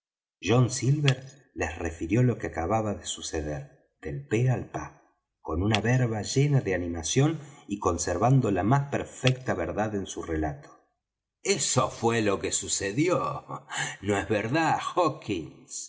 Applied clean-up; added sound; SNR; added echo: none; Shatter; 17 dB; none.